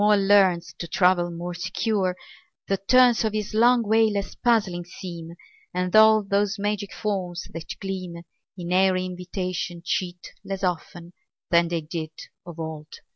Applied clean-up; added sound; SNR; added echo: none; none; none; none.